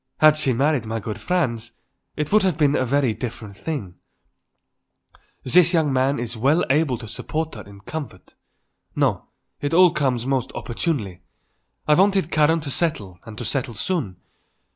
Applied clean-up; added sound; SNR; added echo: none; none; none; none.